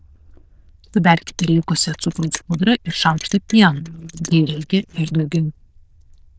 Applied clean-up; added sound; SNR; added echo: neural diffusion model UNIVERSE++.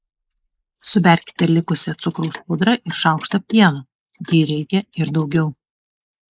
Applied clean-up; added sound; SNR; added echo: neural mask model Resemble Enhance denoiser.